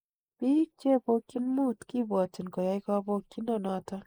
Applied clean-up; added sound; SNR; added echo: neural mask model Resemble Enhance denoiser.